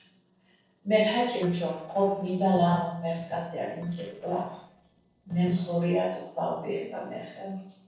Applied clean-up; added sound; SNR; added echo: neural separator model SepFormer DNS4.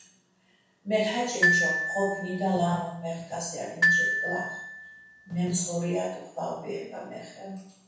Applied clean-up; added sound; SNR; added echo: none; Glockenspiel; -3 dB; reverberation time 0.7 s.